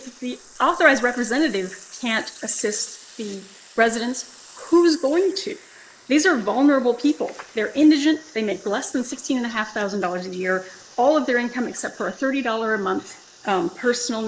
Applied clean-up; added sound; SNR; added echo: neural mask model Resemble Enhance denoiser.